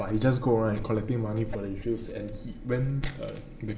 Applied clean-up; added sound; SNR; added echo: none; Wind instrument, woodwind instrument; 19 dB; reverberation time 1.3 s.